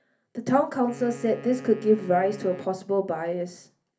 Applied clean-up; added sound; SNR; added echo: none; Wind instrument, woodwind instrument; 19 dB; reverberation time 0.3 s.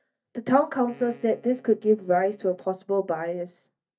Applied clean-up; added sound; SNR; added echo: neural mask model DeepFilterNet 3.